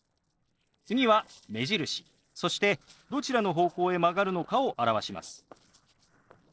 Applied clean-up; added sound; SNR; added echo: neural separator model SepFormer DNS4.